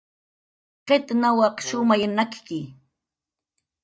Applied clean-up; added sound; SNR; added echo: neural mask model DeepFilterNet 3.